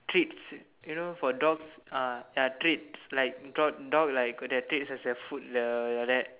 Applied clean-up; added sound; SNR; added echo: none; none; none; none.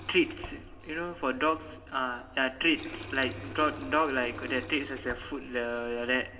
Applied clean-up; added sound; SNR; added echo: none; Water tap, faucet; 13 dB; reverberation time 1.4 s.